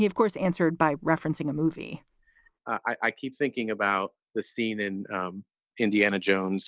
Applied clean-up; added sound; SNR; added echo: none; none; none; none.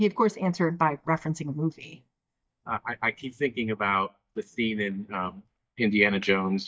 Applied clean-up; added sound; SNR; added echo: neural mask model DeepFilterNet 3.